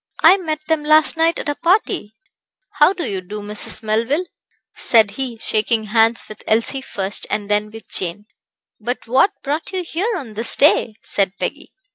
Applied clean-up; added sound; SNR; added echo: none; none; none; none.